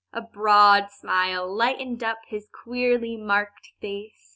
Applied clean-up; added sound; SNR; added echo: none; none; none; none.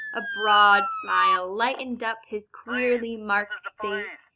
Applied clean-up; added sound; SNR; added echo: none; Motor vehicle (road) / Siren; 3 dB; none.